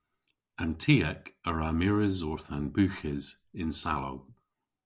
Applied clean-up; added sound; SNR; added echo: none; none; none; none.